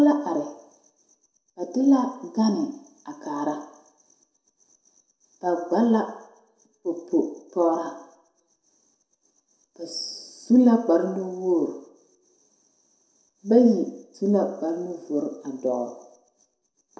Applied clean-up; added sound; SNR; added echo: none; none; none; reverberation time 0.6 s.